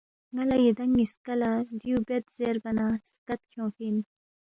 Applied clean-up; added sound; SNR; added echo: none; none; none; none.